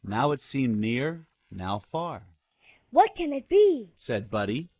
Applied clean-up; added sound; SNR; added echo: neural mask model Resemble Enhance denoiser.